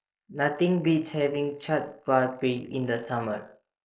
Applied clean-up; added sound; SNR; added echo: neural mask model Resemble Enhance denoiser.